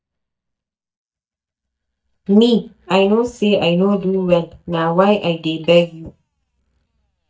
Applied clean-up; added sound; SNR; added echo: neural mask model DeepFilterNet 3.